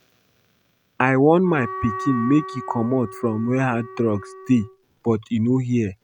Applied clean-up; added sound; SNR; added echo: none; Wind instrument, woodwind instrument; 12 dB; none.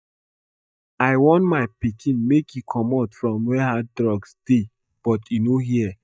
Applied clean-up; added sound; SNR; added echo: neural mask model DeepFilterNet 3.